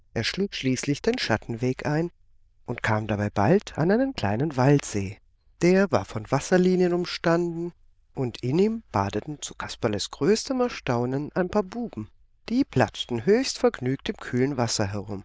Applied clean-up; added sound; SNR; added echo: neural diffusion model UNIVERSE++.